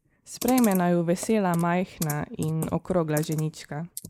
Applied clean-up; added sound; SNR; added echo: neural mask model Resemble Enhance denoiser.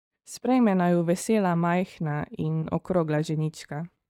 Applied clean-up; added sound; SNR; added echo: neural mask model DeepFilterNet 3.